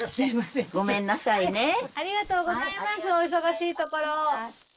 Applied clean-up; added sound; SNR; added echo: neural mask model Resemble Enhance denoiser.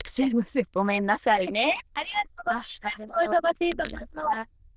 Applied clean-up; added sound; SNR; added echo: neural diffusion model UNIVERSE++.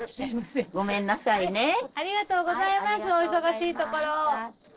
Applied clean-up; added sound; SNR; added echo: neural separator model SepFormer DNS4.